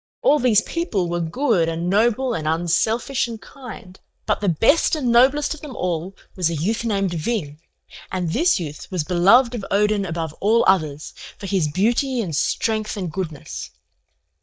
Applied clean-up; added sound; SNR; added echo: neural mask model DeepFilterNet 3.